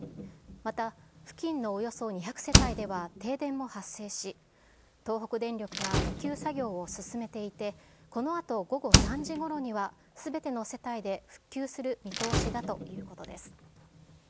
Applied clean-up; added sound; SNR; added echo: none; Slam; -2 dB; none.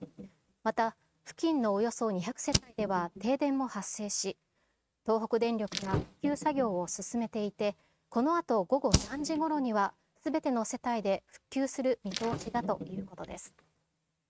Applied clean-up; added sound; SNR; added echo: neural mask model RNNoise.